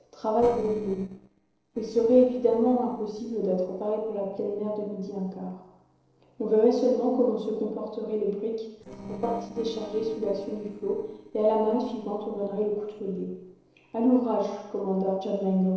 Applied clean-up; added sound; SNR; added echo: neural separator model SepFormer DNS4.